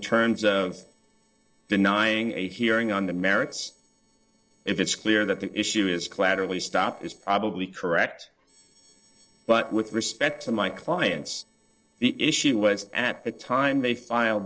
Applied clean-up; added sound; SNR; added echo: neural separator model SepFormer DNS4.